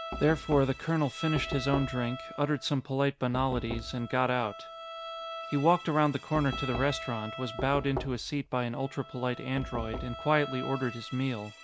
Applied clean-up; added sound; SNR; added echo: none; Bowed string instrument + Knock; 10 dB; none.